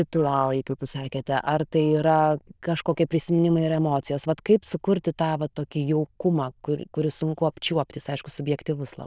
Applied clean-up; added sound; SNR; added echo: neural diffusion model UNIVERSE++.